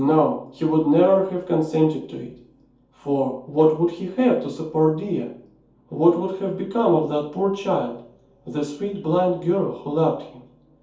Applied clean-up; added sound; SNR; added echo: none; none; none; reverberation time 0.6 s.